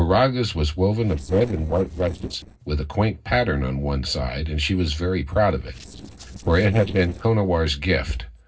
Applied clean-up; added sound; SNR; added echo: neural separator model SepFormer DNS4.